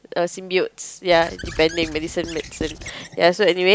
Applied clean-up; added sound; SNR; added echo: none; Squeak / Writing; 15 dB; none.